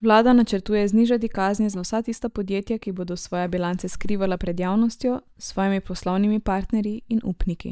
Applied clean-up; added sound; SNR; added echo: neural mask model DeepFilterNet 3.